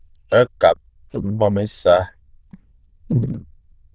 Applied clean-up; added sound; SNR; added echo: neural diffusion model UNIVERSE++.